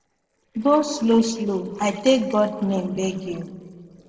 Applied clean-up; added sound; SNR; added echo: neural separator model SepFormer DNS4.